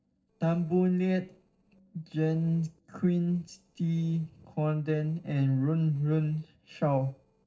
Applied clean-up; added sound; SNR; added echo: neural separator model SepFormer DNS4.